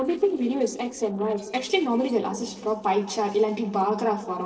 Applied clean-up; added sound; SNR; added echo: neural separator model SepFormer DNS4.